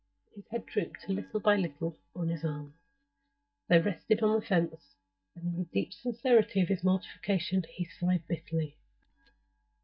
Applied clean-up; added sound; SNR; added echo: neural mask model DeepFilterNet 3.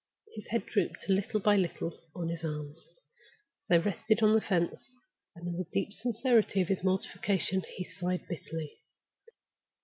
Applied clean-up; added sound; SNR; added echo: none; none; none; none.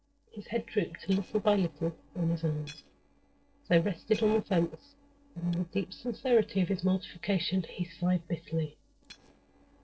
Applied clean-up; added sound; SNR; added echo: neural separator model SepFormer DNS4.